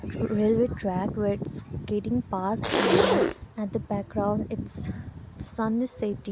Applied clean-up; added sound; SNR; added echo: none; Zipper (clothing); -2 dB; none.